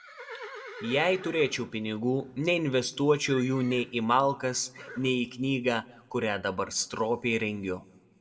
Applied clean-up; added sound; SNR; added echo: none; Livestock, farm animals, working animals; 19 dB; reverberation time 0.4 s.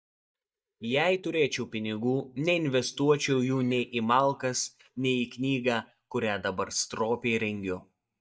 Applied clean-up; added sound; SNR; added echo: neural mask model DeepFilterNet 3.